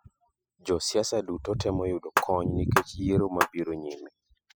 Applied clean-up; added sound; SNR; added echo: classical method spectral subtraction.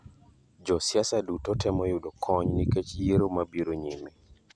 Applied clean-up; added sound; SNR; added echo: none; none; none; none.